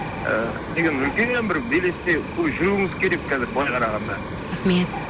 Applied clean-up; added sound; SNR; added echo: none; Cricket; 7 dB; none.